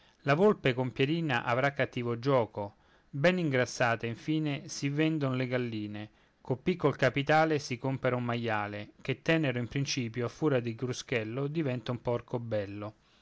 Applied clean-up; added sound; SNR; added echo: none; none; none; none.